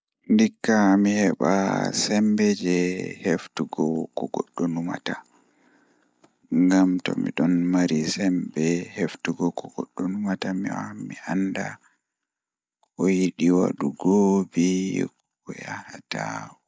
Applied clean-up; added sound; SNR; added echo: none; none; none; none.